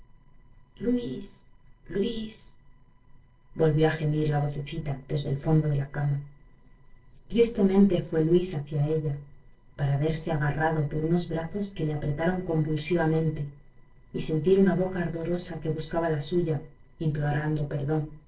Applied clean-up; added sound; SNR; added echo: neural separator model SepFormer DNS4.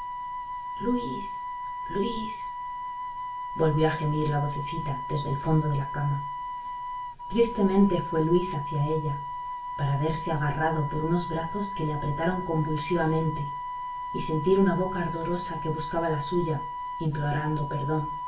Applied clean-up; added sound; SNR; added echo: none; Wind instrument, woodwind instrument; 6 dB; reverberation time 0.3 s.